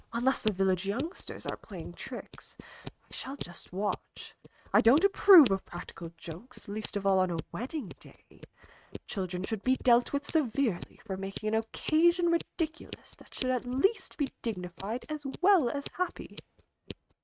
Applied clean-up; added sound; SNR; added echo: neural mask model RNNoise.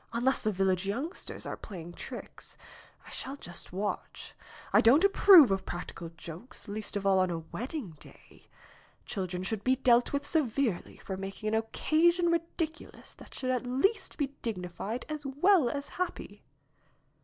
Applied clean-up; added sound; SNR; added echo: none; none; none; none.